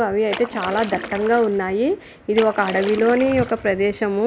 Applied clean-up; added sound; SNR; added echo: none; Splash, splatter; 13 dB; none.